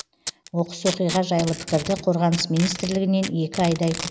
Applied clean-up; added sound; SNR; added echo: none; Packing tape, duct tape; 11 dB; none.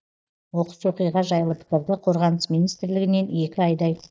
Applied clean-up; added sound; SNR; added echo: neural mask model DeepFilterNet 3.